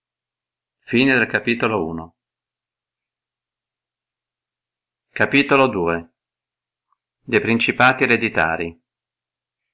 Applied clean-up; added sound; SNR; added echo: none; none; none; none.